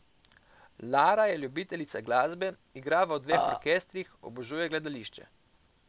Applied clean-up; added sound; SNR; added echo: none; Burping, eructation; -3 dB; none.